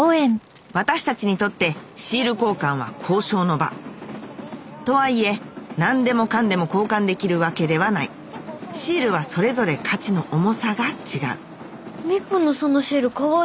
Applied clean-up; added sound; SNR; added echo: none; none; none; none.